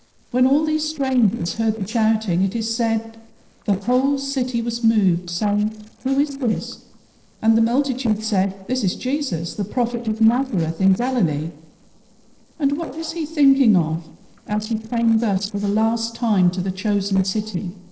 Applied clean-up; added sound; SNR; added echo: neural separator model SepFormer DNS4.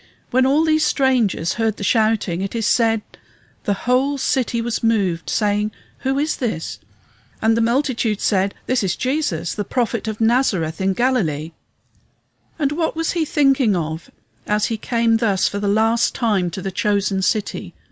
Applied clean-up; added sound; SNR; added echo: none; none; none; none.